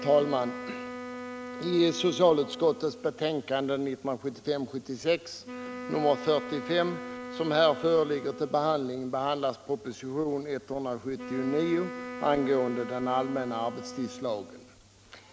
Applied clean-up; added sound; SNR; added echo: none; Wind instrument, woodwind instrument; 12 dB; none.